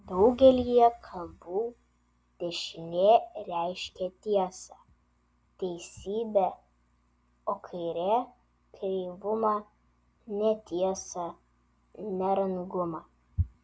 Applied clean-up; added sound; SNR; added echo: none; none; none; none.